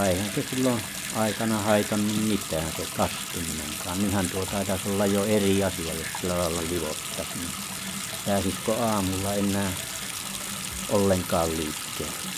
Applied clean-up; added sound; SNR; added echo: none; Bathtub (filling or washing) / Sink (filling or washing) / Water tap, faucet; 6 dB; none.